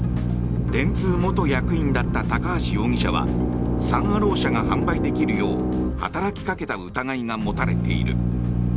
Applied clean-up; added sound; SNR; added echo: none; Drill; -3 dB; none.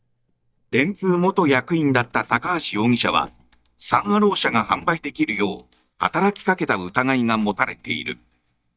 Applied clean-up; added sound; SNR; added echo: neural mask model DeepFilterNet 3.